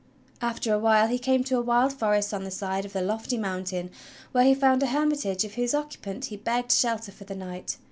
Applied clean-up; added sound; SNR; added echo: none; none; none; none.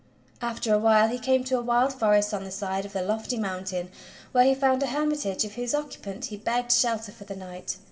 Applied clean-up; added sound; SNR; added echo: none; none; none; reverberation time 1.9 s.